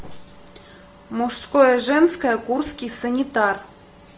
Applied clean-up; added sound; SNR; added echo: none; none; none; none.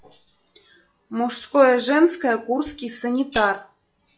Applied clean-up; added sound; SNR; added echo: classical method log-MMSE.